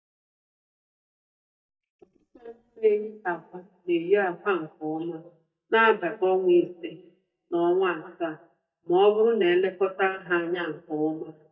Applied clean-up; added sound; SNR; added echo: neural mask model DeepFilterNet 3.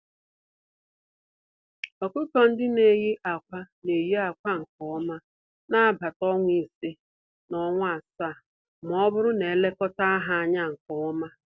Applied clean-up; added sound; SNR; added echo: none; none; none; none.